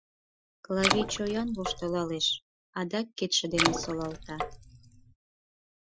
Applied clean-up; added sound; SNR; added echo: classical method Wiener filter.